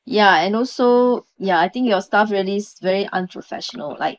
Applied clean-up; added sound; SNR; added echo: neural mask model Resemble Enhance denoiser.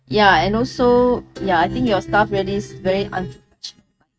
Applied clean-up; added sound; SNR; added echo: neural mask model RNNoise.